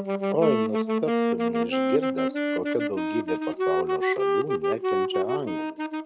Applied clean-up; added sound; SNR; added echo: none; Wind instrument, woodwind instrument; -5 dB; none.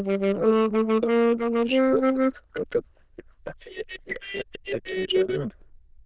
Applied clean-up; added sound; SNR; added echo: neural diffusion model UNIVERSE++.